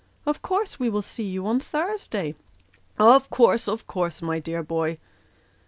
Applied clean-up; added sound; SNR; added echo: none; none; none; none.